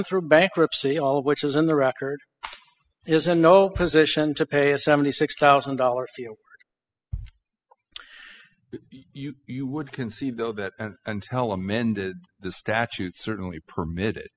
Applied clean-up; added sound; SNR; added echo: classical method spectral subtraction.